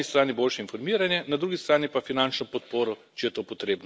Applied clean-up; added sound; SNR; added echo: none; none; none; none.